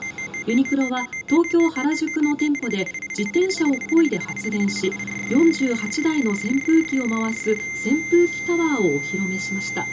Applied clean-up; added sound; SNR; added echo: none; Ringtone; 9 dB; reverberation time 0.2 s.